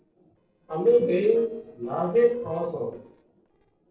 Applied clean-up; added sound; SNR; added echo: neural separator model SepFormer DNS4.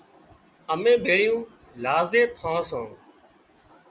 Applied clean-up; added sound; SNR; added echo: none; none; none; none.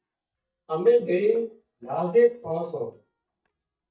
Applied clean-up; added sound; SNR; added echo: neural mask model DeepFilterNet 3.